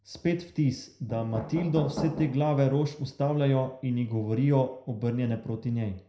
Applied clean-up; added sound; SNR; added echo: none; Knock; 8 dB; reverberation time 0.5 s.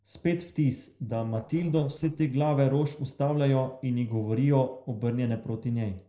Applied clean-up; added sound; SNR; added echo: neural separator model SepFormer DNS4.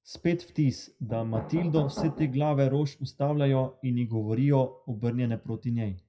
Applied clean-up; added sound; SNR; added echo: classical method WPE with log-MMSE.